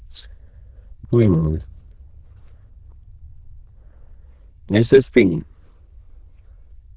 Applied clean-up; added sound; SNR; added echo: neural diffusion model UNIVERSE++.